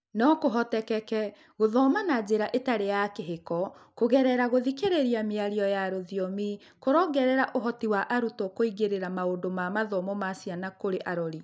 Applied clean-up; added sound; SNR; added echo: none; none; none; none.